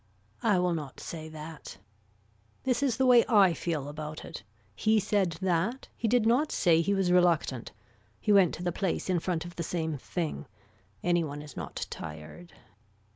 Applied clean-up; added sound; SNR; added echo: none; none; none; none.